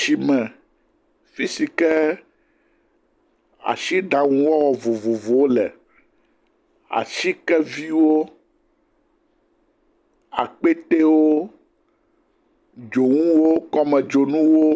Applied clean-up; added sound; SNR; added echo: none; none; none; none.